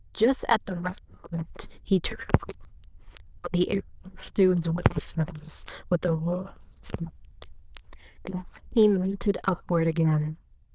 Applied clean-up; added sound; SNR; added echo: neural diffusion model UNIVERSE++.